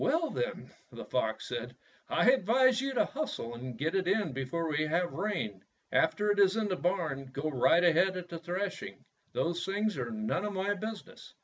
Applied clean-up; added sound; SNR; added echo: none; none; none; none.